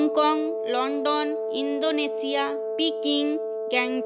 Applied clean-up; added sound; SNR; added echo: none; Wind instrument, woodwind instrument; 3 dB; none.